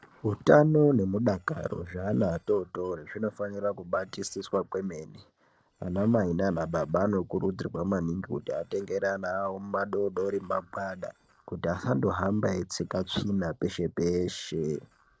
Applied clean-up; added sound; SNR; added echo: neural separator model SepFormer DNS4.